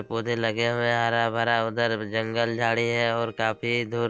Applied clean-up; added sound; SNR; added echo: neural separator model SepFormer DNS4.